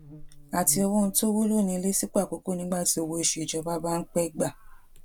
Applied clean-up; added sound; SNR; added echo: none; Buzz; 19 dB; none.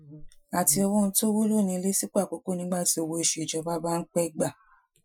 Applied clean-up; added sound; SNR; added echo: classical method Wiener filter.